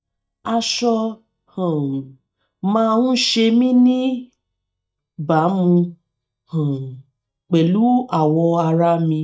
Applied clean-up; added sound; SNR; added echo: neural mask model DeepFilterNet 3.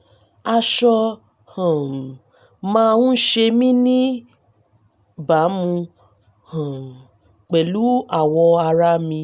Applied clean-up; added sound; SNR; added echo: none; none; none; none.